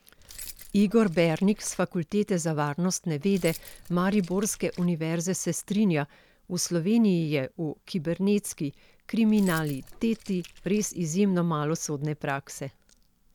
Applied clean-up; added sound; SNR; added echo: none; Keys jangling; 19 dB; none.